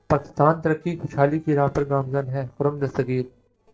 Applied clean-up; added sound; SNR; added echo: neural separator model SepFormer DNS4.